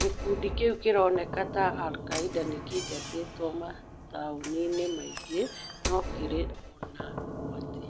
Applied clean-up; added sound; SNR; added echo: none; Knock / Slam; 6 dB; none.